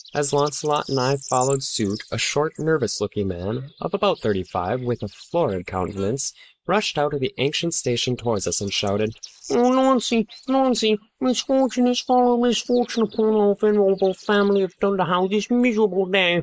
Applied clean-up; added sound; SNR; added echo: neural mask model Resemble Enhance denoiser.